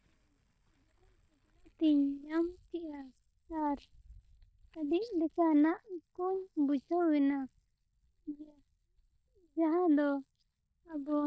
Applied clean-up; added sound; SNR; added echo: neural mask model DeepFilterNet 3.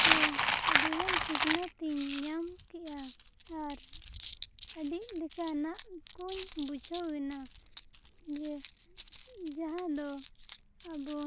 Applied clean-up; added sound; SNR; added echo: none; Coin (dropping); -4 dB; none.